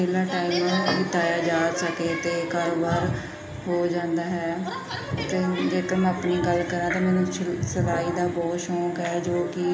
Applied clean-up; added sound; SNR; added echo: none; none; none; reverberation time 0.8 s.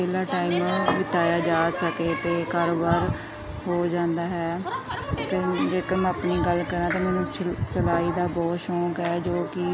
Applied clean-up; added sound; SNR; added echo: none; none; none; none.